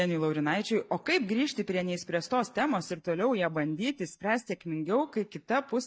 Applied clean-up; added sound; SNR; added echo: neural mask model DeepFilterNet 3.